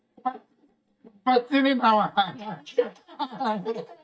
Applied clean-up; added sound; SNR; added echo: neural mask model DeepFilterNet 3.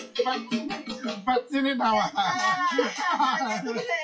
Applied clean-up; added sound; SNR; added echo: classical method WPE with log-MMSE.